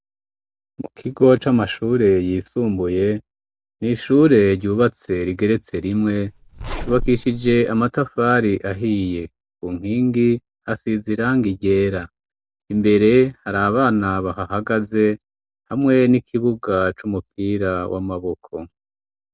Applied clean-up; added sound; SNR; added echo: none; Zipper (clothing); 9 dB; none.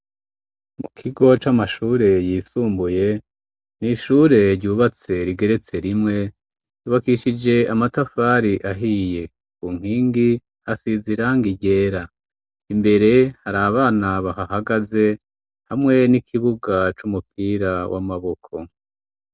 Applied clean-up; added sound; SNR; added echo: none; none; none; none.